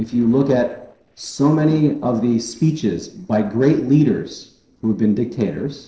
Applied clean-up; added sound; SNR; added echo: neural separator model SepFormer DNS4.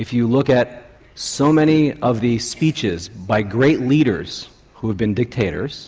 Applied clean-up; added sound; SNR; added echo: none; none; none; none.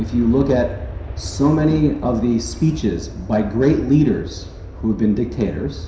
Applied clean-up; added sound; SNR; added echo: none; Aircraft; 11 dB; reverberation time 0.7 s.